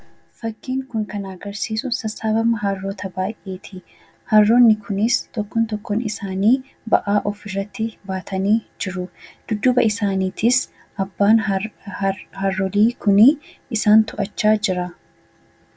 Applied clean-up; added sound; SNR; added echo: none; none; none; none.